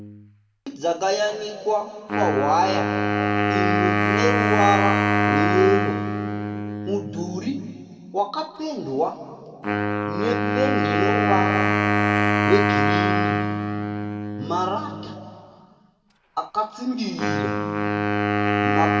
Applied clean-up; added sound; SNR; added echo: none; Wind instrument, woodwind instrument; -3 dB; reverberation time 2.2 s.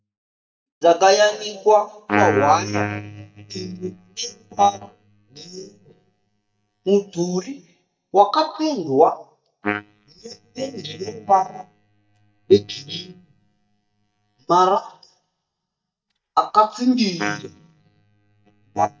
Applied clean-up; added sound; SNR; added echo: neural mask model DeepFilterNet 3.